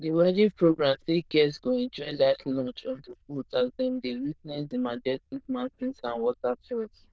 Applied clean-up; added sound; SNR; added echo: neural diffusion model UNIVERSE++.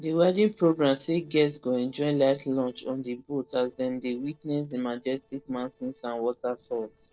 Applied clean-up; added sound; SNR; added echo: neural separator model SepFormer DNS4.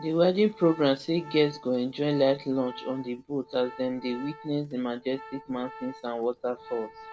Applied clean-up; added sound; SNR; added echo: none; Organ; 19 dB; none.